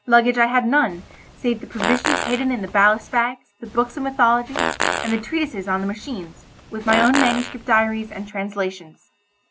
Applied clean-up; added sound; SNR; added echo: none; Fart; 6 dB; none.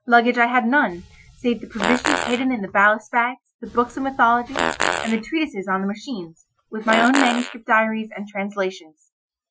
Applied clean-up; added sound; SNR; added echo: classical method Wiener filter.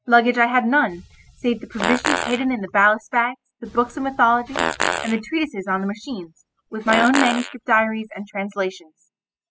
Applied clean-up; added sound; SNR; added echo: classical method spectral subtraction.